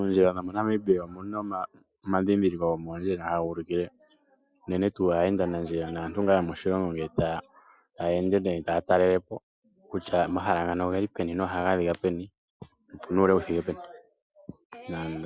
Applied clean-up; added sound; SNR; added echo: none; none; none; none.